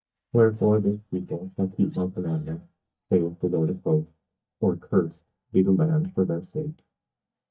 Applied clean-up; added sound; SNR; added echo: neural mask model DeepFilterNet 3.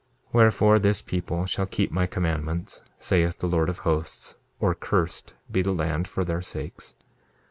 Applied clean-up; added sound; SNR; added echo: none; none; none; none.